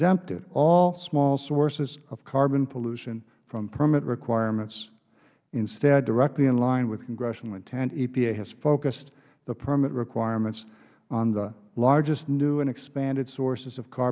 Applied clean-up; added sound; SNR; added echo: none; none; none; none.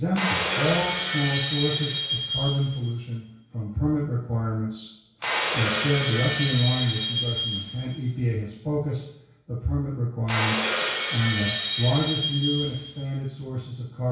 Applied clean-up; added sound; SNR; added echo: none; Shatter; 3 dB; reverberation time 0.6 s.